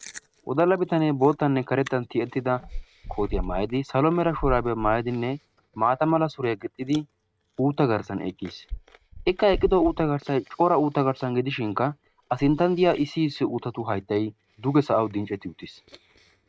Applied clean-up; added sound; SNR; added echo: neural mask model RNNoise.